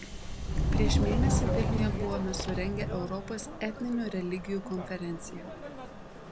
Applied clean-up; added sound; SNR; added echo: none; Subway, metro, underground; -4 dB; none.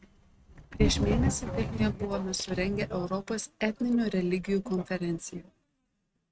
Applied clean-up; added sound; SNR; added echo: neural mask model RNNoise.